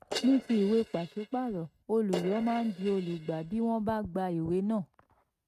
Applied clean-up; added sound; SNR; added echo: neural mask model RNNoise.